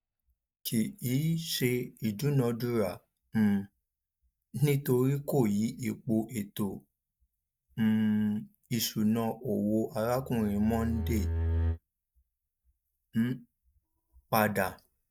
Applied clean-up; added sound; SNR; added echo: neural mask model DeepFilterNet 3.